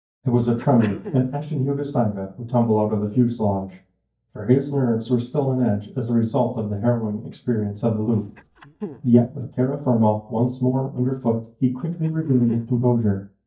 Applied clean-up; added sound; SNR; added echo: neural mask model DeepFilterNet 3.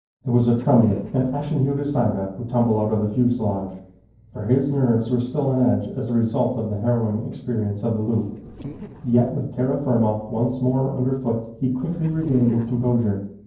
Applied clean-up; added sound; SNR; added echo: neural separator model SepFormer DNS4.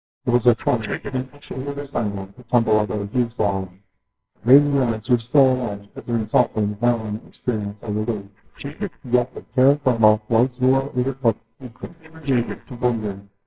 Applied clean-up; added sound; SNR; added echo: neural separator model SepFormer WHAMR!.